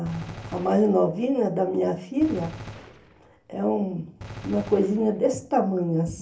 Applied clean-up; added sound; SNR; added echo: none; Gunshot, gunfire; 17 dB; reverberation time 0.3 s.